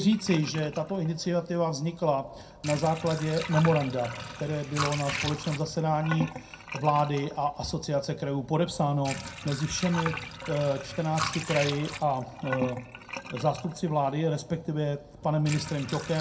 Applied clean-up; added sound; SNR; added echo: none; Sink (filling or washing) / Water; 10 dB; reverberation time 0.2 s.